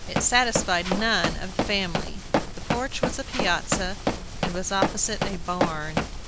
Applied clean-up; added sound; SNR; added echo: none; Run; 0 dB; none.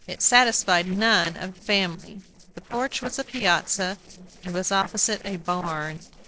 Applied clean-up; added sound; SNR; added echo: neural separator model SepFormer DNS4.